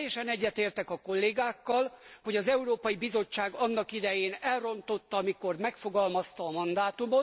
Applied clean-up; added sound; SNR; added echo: none; none; none; none.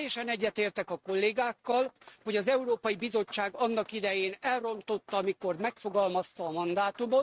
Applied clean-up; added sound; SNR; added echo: neural mask model RNNoise.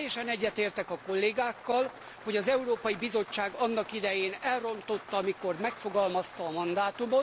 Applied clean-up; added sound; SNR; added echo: none; Rain; 17 dB; none.